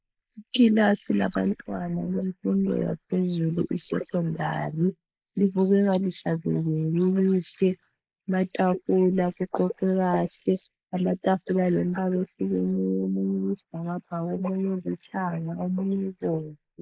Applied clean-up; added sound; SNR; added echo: neural mask model Resemble Enhance denoiser.